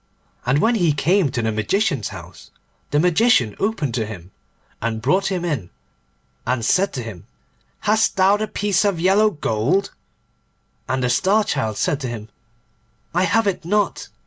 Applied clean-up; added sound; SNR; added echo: none; none; none; none.